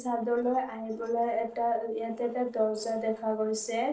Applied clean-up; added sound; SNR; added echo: neural separator model SepFormer DNS4.